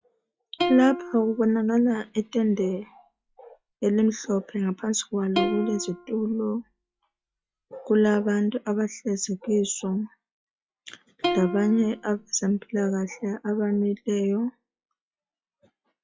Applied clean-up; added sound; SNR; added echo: classical method log-MMSE.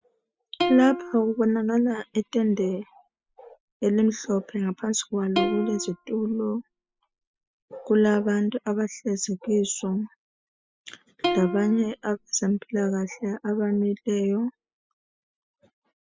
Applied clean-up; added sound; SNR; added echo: classical method spectral subtraction.